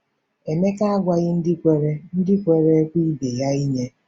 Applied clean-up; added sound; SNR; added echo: none; none; none; none.